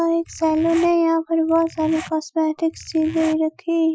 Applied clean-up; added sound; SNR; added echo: classical method Wiener filter.